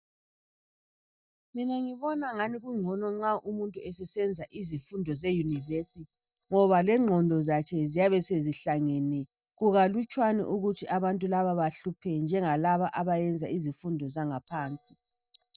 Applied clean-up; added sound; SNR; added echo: neural mask model DeepFilterNet 3.